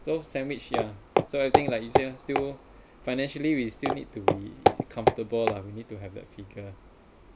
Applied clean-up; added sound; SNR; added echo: none; Walk, footsteps; -4 dB; none.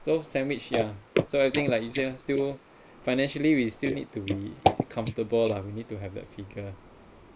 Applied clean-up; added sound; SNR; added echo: neural mask model Resemble Enhance denoiser.